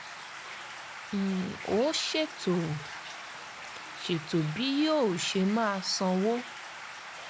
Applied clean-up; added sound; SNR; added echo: none; Stream; 11 dB; none.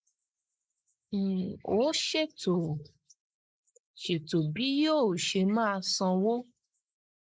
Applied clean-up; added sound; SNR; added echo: neural mask model Resemble Enhance denoiser.